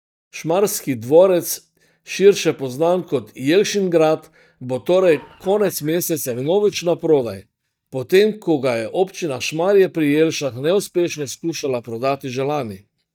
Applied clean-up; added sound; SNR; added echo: neural mask model DeepFilterNet 3.